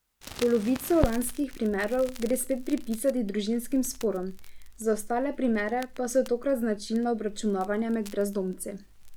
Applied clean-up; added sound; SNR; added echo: none; Crackle; 11 dB; none.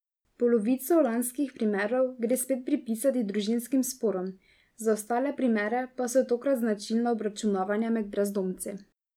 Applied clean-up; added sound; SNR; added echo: none; none; none; none.